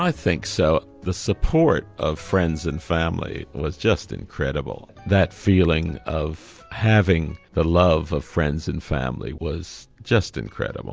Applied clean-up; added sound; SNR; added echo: none; none; none; none.